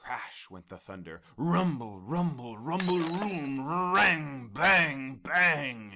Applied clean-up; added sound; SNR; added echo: none; Shatter; 14 dB; none.